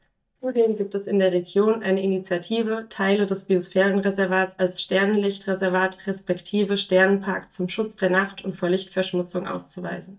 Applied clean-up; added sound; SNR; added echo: neural mask model DeepFilterNet 3.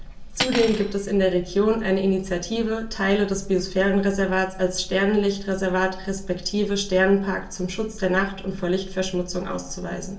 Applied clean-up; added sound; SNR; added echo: none; Cutlery, silverware; 10 dB; reverberation time 0.3 s.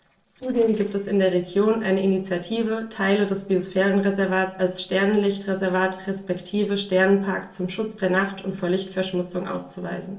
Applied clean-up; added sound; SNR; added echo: neural separator model SepFormer DNS4.